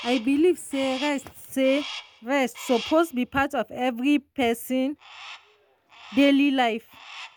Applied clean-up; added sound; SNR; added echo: none; Crow; 17 dB; none.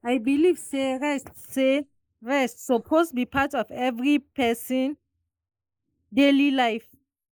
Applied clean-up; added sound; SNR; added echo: neural mask model Resemble Enhance denoiser.